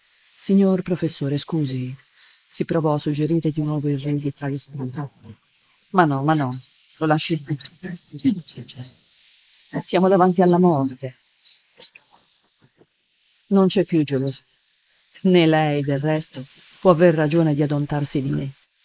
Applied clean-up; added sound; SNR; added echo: neural mask model Resemble Enhance denoiser.